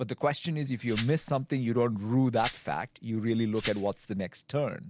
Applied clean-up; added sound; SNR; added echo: none; Glass; 11 dB; none.